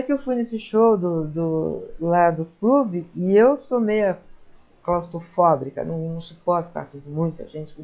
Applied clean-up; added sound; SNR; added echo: classical method log-MMSE.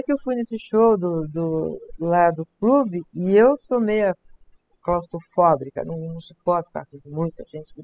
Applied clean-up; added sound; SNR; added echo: classical method spectral subtraction.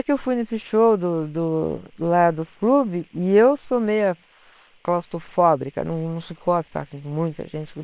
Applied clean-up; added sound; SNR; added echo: neural separator model SepFormer WHAM!.